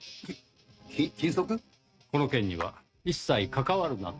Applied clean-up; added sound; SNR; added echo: neural mask model RNNoise.